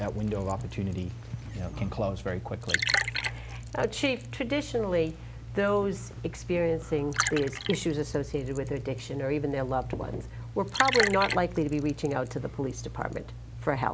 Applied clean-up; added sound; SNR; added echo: none; Liquid; 5 dB; none.